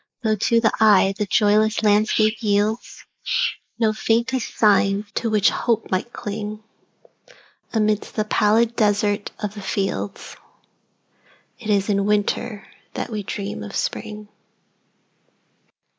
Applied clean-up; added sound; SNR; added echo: neural mask model Resemble Enhance denoiser.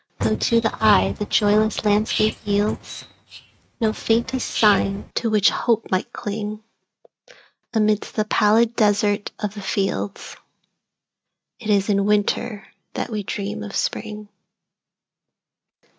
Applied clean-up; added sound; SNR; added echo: neural mask model RNNoise.